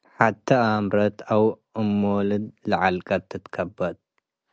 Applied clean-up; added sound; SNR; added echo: none; none; none; none.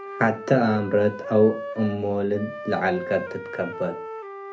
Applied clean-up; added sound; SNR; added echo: none; Wind instrument, woodwind instrument; 11 dB; reverberation time 0.3 s.